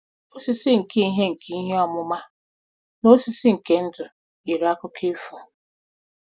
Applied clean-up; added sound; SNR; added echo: none; none; none; none.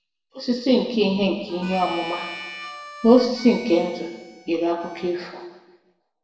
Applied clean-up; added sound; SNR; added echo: none; Harmonica; 15 dB; reverberation time 1.1 s.